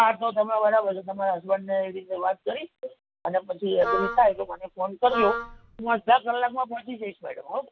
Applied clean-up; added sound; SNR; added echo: none; Wind instrument, woodwind instrument; 5 dB; none.